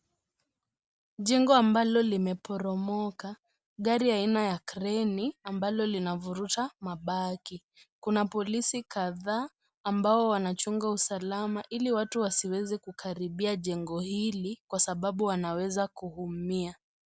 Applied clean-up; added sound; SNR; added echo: none; none; none; none.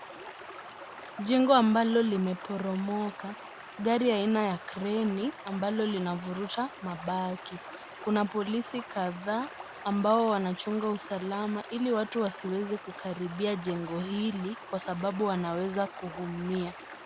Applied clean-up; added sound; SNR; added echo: none; Stream; 14 dB; none.